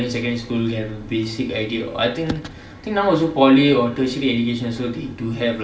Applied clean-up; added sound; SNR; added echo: none; none; none; reverberation time 2.8 s.